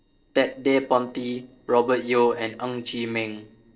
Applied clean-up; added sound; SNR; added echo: neural separator model SepFormer DNS4.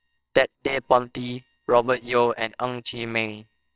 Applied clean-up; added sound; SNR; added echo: neural separator model SepFormer WHAMR!.